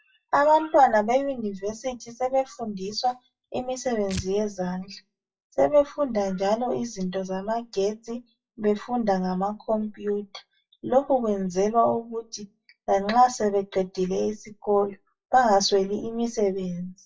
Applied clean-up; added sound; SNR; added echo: classical method WPE with log-MMSE.